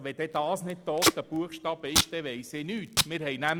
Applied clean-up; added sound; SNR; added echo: none; Packing tape, duct tape; 0 dB; none.